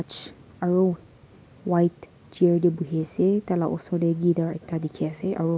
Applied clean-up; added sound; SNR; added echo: none; none; none; none.